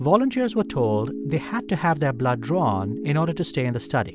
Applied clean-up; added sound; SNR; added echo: none; none; none; none.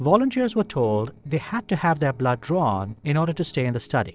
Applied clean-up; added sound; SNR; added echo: neural separator model SepFormer DNS4.